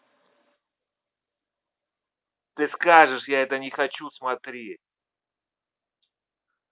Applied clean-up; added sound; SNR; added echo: none; none; none; none.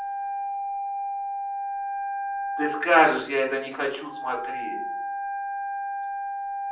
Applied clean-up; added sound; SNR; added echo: none; Wind instrument, woodwind instrument; 3 dB; reverberation time 0.6 s.